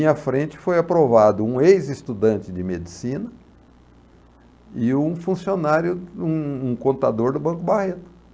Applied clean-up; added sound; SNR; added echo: none; none; none; none.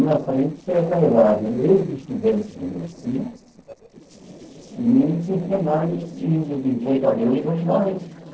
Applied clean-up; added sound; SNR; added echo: neural separator model SepFormer DNS4.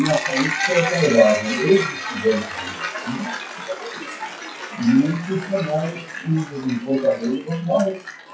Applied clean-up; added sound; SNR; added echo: classical method WPE with log-MMSE.